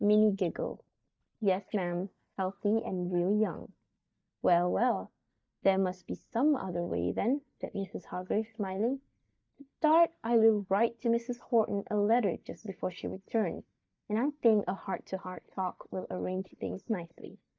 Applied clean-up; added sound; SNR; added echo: neural mask model DeepFilterNet 3.